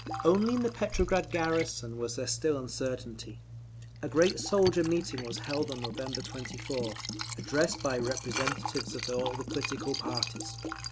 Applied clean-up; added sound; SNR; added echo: none; Liquid; 7 dB; none.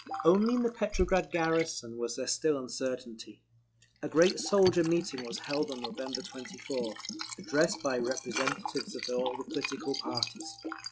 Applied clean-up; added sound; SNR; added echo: classical method log-MMSE.